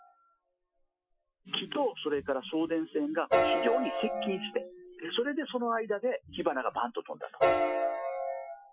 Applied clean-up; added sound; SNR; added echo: classical method Wiener filter.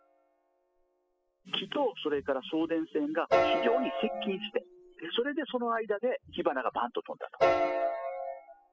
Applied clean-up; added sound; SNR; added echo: classical method spectral subtraction.